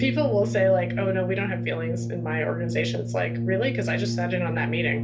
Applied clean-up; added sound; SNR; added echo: none; Brass instrument; 2 dB; reverberation time 0.3 s.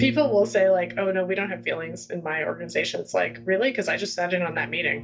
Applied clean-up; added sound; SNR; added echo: neural mask model DeepFilterNet 3.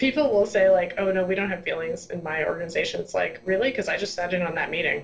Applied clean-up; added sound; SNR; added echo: neural separator model SepFormer DNS4.